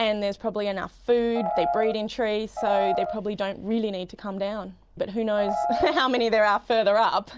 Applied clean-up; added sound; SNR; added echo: none; Piano; 1 dB; none.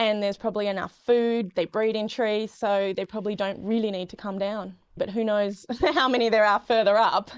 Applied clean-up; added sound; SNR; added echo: neural mask model Resemble Enhance denoiser.